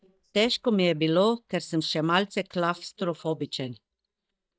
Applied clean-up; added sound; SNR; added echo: neural mask model DeepFilterNet 3.